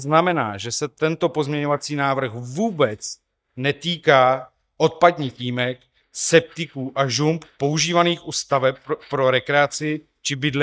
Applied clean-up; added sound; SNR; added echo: neural mask model DeepFilterNet 3.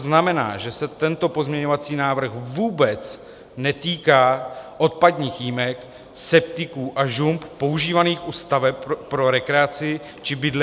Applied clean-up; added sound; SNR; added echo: none; none; none; none.